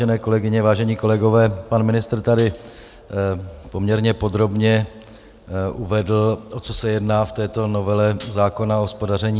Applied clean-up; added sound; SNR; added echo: none; Hi-hat; 13 dB; none.